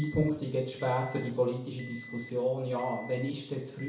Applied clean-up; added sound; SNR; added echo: none; Alarm; 18 dB; reverberation time 0.6 s.